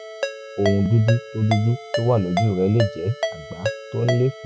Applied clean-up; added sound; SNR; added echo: none; Ringtone; 7 dB; none.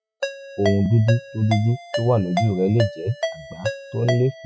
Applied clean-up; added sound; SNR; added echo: classical method Wiener filter.